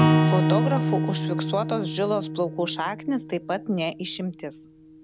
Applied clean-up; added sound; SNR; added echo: none; Acoustic guitar / Strum; -3 dB; none.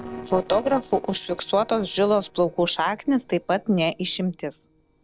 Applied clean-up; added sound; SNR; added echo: neural separator model SepFormer DNS4.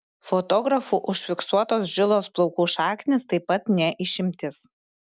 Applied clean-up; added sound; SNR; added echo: none; none; none; none.